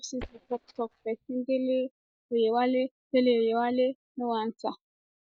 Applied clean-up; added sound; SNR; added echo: neural mask model DeepFilterNet 3.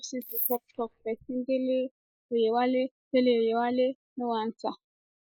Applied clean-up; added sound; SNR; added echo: neural mask model Resemble Enhance denoiser.